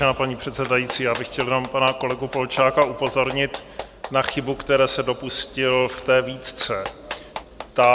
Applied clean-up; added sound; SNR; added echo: none; Clapping; 15 dB; none.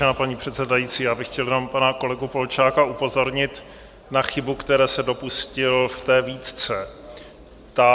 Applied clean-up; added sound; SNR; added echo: none; none; none; none.